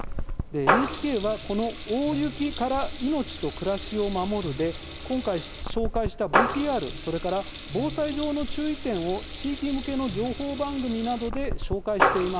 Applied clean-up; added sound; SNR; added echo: none; Water tap, faucet / Liquid; 2 dB; none.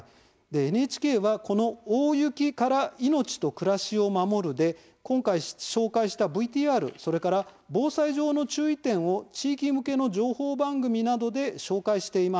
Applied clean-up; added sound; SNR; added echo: none; none; none; none.